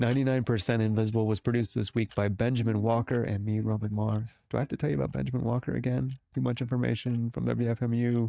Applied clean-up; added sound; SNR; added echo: neural mask model DeepFilterNet 3.